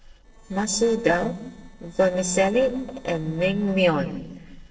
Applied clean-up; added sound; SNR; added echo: neural separator model SepFormer DNS4.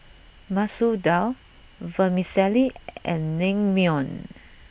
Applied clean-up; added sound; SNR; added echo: none; none; none; none.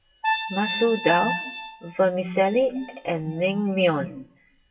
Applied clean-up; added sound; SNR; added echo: classical method WPE with log-MMSE.